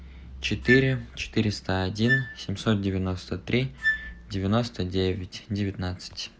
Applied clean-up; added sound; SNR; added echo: none; Wind instrument, woodwind instrument; 6 dB; none.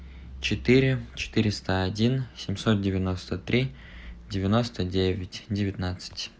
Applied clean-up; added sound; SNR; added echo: none; none; none; none.